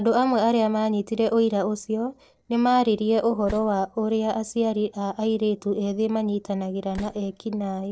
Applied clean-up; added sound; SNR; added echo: neural separator model SepFormer DNS4.